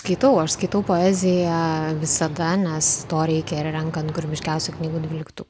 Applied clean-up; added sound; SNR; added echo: none; Boat, Water vehicle; 15 dB; none.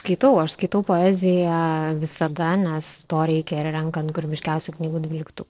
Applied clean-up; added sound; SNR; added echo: neural separator model SepFormer DNS4.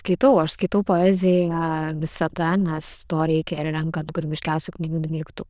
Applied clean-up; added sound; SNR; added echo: neural diffusion model UNIVERSE++.